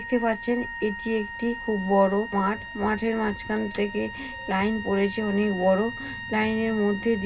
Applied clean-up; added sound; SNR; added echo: none; Wind instrument, woodwind instrument; 11 dB; reverberation time 0.2 s.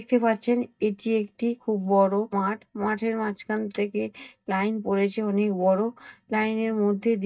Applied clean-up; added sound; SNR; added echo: neural mask model DeepFilterNet 3.